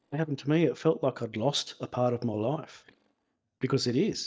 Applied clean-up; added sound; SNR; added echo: neural mask model DeepFilterNet 3.